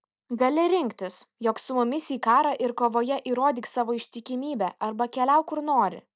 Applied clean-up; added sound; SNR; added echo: none; none; none; none.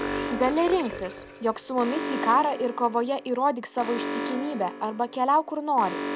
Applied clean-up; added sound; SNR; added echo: none; Alarm; 8 dB; none.